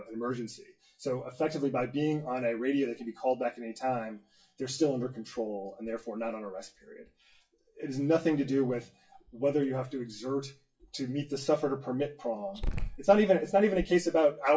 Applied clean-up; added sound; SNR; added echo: classical method WPE with log-MMSE.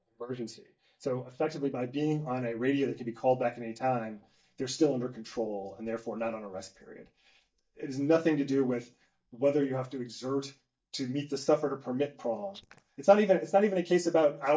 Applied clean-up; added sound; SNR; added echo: neural mask model DeepFilterNet 3.